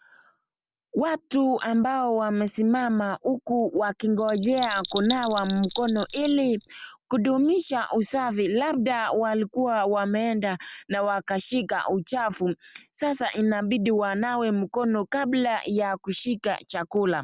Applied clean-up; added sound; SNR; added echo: none; Bell; 12 dB; none.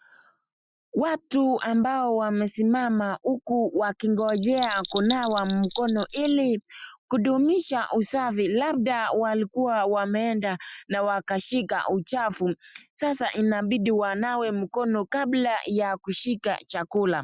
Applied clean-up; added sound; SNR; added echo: classical method Wiener filter.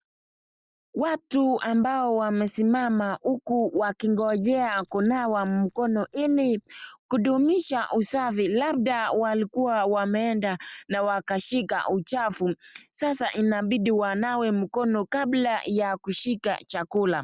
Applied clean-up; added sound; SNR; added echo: neural mask model DeepFilterNet 3.